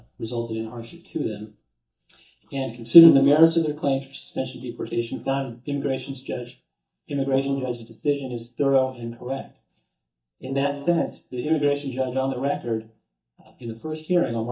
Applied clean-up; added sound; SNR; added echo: neural mask model DeepFilterNet 3.